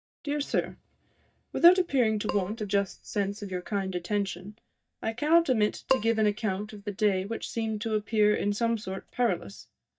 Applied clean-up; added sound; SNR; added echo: neural mask model DeepFilterNet 3.